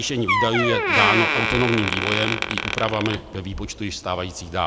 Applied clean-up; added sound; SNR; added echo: none; Door; 0 dB; none.